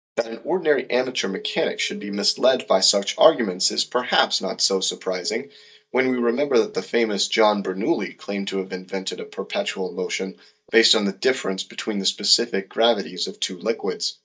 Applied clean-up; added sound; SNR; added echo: neural mask model DeepFilterNet 3.